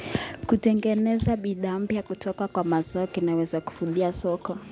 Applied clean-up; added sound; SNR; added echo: none; none; none; none.